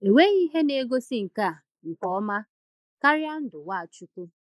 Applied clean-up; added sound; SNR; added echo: neural mask model Resemble Enhance denoiser.